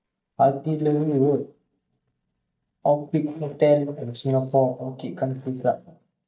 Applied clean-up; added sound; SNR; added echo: neural mask model DeepFilterNet 3.